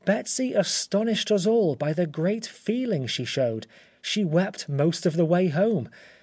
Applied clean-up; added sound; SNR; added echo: none; none; none; none.